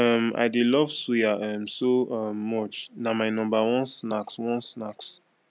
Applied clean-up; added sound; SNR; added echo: none; none; none; none.